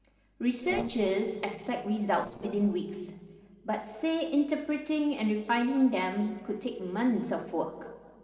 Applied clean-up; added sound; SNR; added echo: neural separator model SepFormer DNS4.